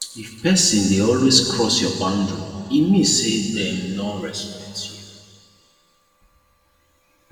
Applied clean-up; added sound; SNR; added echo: none; none; none; reverberation time 2.1 s.